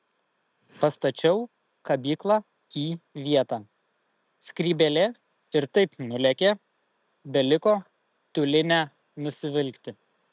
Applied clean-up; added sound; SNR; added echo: none; none; none; none.